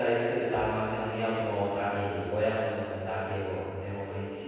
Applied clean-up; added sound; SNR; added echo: none; Telephone; 15 dB; reverberation time 2.2 s.